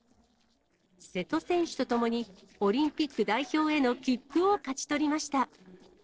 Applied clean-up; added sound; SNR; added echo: neural separator model SepFormer DNS4.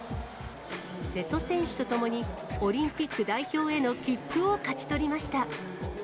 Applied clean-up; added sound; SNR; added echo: none; Scratching (performance technique); 10 dB; none.